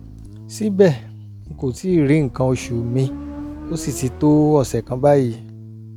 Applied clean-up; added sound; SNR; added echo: none; Bass guitar + Motorcycle; 15 dB; none.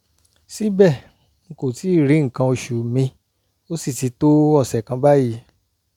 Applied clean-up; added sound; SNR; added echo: none; none; none; none.